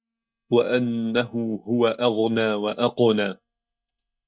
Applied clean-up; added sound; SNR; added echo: neural mask model DeepFilterNet 3.